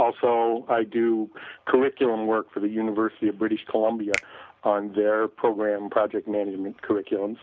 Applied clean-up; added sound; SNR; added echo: none; Finger snapping; 14 dB; none.